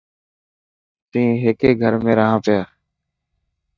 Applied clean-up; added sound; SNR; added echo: neural mask model DeepFilterNet 3.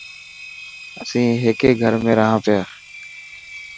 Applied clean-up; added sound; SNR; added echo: none; Engine; 18 dB; none.